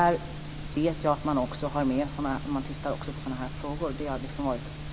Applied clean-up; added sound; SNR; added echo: none; none; none; none.